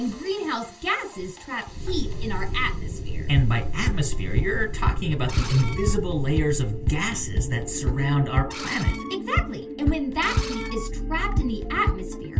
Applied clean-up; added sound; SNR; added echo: none; Screech; 14 dB; reverberation time 0.2 s.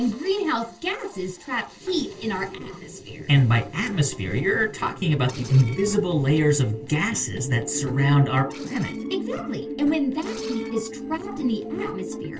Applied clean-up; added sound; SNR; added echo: neural separator model SepFormer DNS4.